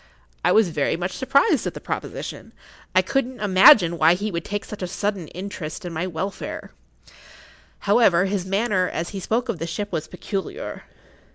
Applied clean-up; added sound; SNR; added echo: none; none; none; none.